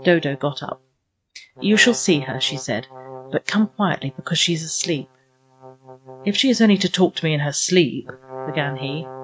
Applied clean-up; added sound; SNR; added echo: neural mask model RNNoise.